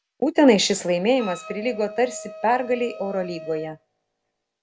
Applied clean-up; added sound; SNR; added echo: none; Wind instrument, woodwind instrument; 16 dB; none.